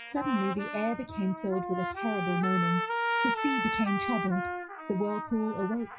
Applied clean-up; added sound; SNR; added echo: classical method WPE with log-MMSE.